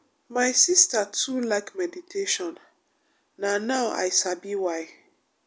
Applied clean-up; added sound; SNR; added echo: none; none; none; none.